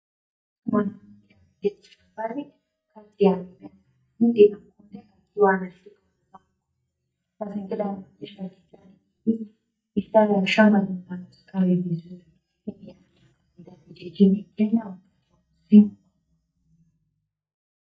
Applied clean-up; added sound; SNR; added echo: neural mask model DeepFilterNet 3.